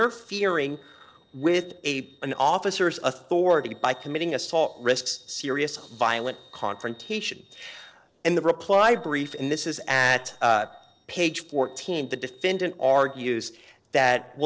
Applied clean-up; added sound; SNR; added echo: neural separator model SepFormer DNS4.